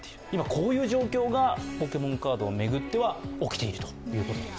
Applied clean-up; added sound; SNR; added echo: none; none; none; none.